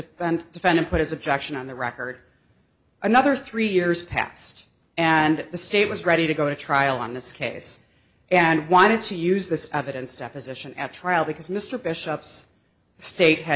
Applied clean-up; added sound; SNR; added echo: none; none; none; none.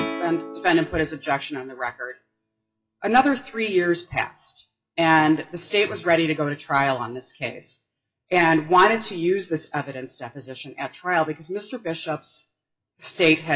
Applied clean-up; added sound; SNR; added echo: classical method WPE with log-MMSE.